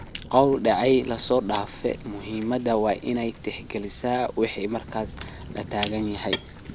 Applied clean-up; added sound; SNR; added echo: none; Chewing, mastication + Thunder; 12 dB; none.